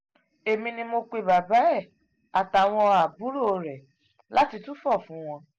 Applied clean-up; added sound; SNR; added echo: none; none; none; none.